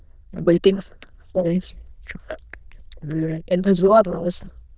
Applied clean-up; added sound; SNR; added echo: neural diffusion model UNIVERSE++.